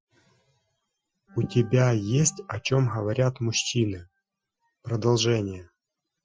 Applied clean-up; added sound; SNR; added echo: classical method Wiener filter.